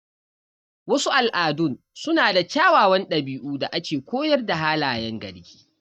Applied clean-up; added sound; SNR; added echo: neural mask model DeepFilterNet 3.